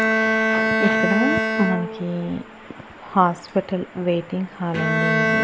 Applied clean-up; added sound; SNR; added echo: none; Bowed string instrument; -1 dB; none.